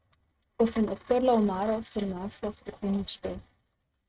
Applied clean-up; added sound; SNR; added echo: neural mask model RNNoise.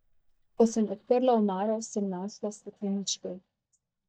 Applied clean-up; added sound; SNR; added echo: neural mask model DeepFilterNet 3.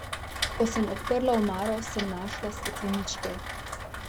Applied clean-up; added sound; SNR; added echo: none; Rain; 5 dB; none.